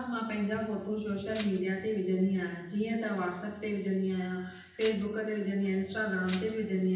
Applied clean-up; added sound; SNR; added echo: none; Rattle (instrument); -1 dB; reverberation time 0.9 s.